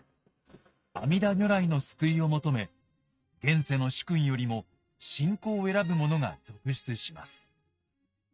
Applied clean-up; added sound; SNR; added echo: neural mask model RNNoise.